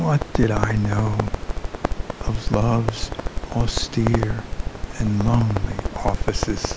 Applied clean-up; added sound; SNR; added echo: none; Crackle; 2 dB; none.